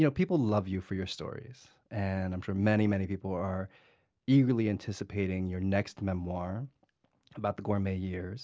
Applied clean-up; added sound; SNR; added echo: none; none; none; none.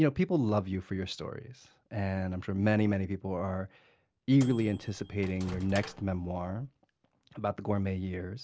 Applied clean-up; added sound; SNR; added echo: none; Microwave oven; 15 dB; none.